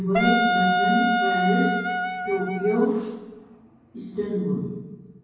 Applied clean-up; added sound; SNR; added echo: none; Wind instrument, woodwind instrument; -2 dB; reverberation time 1.3 s.